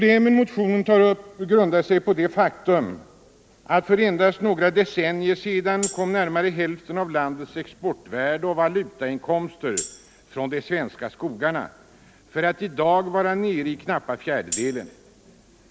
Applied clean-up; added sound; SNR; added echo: none; Tambourine; 12 dB; none.